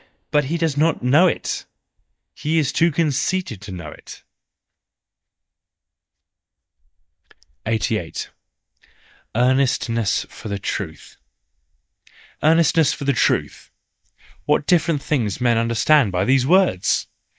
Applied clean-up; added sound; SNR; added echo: neural mask model DeepFilterNet 3.